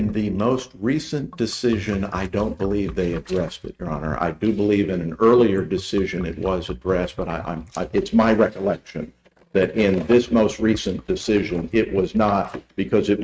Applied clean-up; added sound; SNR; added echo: neural mask model RNNoise.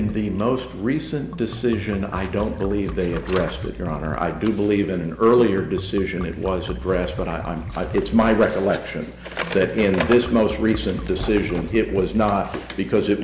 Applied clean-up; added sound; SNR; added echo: none; Liquid; 13 dB; none.